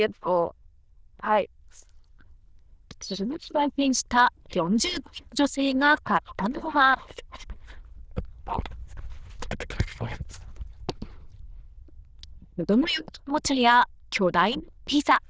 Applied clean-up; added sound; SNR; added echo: neural diffusion model UNIVERSE++.